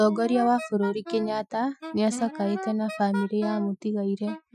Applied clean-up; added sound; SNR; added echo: classical method Wiener filter.